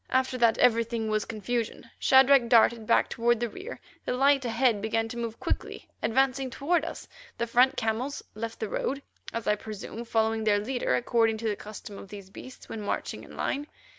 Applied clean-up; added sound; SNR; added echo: none; none; none; none.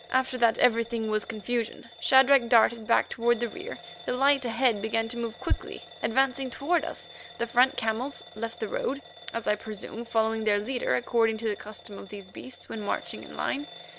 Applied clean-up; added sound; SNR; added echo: none; Alarm / Bell; 18 dB; none.